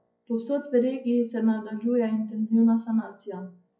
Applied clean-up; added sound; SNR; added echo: classical method WPE with log-MMSE.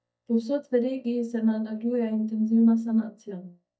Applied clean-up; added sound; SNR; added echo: neural mask model DeepFilterNet 3.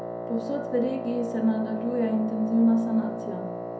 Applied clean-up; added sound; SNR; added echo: none; Wind instrument, woodwind instrument; 8 dB; reverberation time 0.5 s.